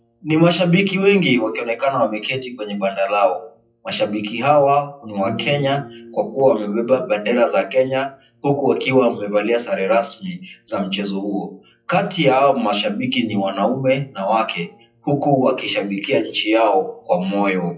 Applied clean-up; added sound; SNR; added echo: classical method WPE with log-MMSE.